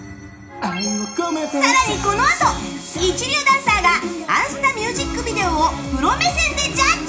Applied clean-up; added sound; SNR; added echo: none; none; none; reverberation time 0.4 s.